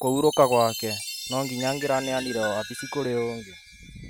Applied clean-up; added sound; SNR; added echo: none; Chime; 10 dB; none.